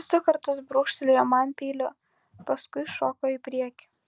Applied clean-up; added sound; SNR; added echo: none; none; none; none.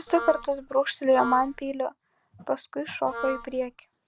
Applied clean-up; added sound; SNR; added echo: none; Wind instrument, woodwind instrument; 10 dB; none.